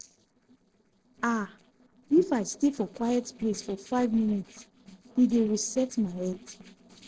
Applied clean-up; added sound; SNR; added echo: neural separator model SepFormer DNS4.